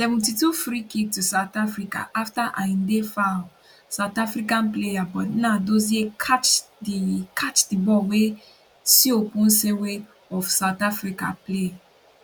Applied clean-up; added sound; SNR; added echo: none; none; none; none.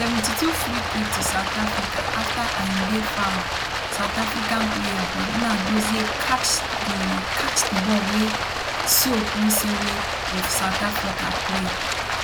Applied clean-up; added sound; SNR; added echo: none; Stream; 0 dB; none.